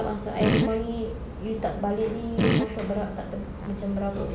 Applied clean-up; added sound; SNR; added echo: none; Fart; 1 dB; none.